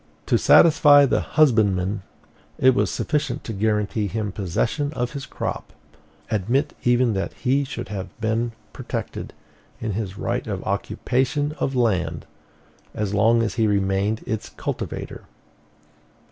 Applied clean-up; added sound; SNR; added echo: none; none; none; none.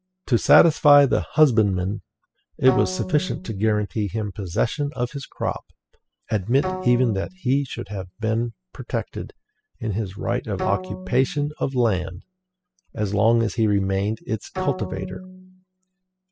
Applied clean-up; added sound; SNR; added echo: classical method spectral subtraction.